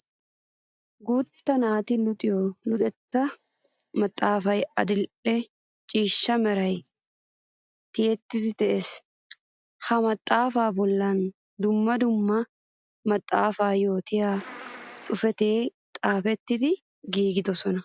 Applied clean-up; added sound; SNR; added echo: neural mask model DeepFilterNet 3.